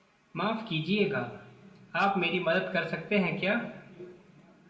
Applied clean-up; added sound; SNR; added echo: none; none; none; reverberation time 1.4 s.